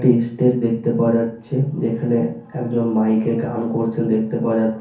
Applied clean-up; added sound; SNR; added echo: none; none; none; reverberation time 0.6 s.